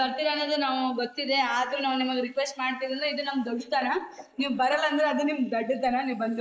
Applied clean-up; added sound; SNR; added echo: neural mask model Resemble Enhance denoiser.